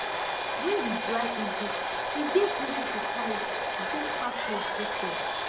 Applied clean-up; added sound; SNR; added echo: none; Domestic sounds, home sounds; -3 dB; reverberation time 0.5 s.